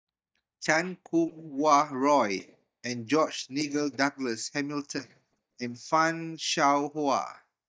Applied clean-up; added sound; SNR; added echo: neural mask model DeepFilterNet 3.